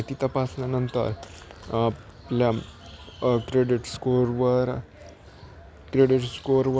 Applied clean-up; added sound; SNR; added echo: none; none; none; none.